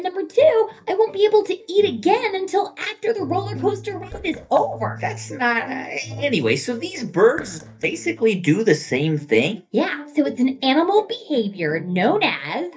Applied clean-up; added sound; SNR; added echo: neural mask model DeepFilterNet 3.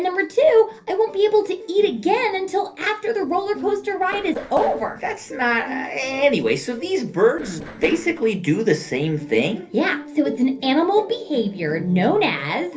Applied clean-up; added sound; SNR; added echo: neural separator model SepFormer DNS4.